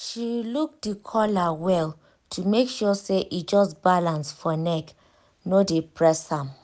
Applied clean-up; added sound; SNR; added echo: none; none; none; none.